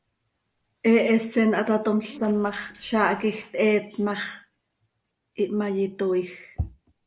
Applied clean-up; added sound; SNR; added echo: neural separator model SepFormer DNS4.